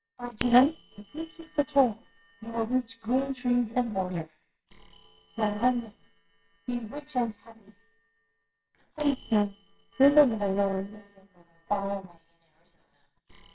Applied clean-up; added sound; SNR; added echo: neural separator model SepFormer WHAMR!.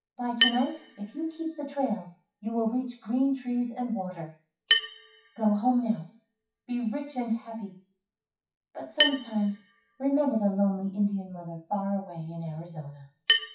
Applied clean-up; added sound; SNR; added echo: classical method WPE with log-MMSE.